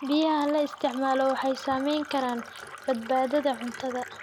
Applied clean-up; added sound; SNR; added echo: none; Fill (with liquid); 15 dB; none.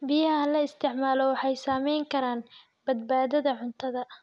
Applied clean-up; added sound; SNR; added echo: none; none; none; none.